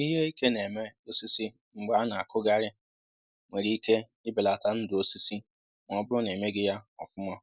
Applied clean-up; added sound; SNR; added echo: none; none; none; none.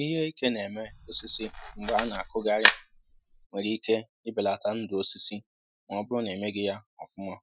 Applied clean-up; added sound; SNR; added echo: classical method Wiener filter.